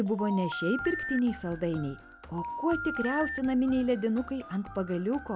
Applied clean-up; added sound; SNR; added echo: none; Telephone; 7 dB; none.